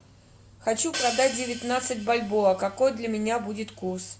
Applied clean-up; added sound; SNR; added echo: none; Hi-hat; 12 dB; none.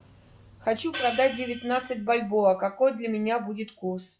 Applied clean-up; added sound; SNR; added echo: classical method log-MMSE.